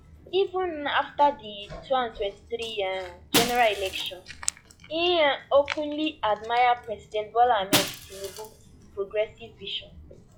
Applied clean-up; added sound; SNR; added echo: classical method log-MMSE.